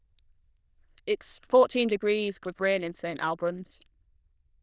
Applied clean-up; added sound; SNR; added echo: neural diffusion model UNIVERSE++.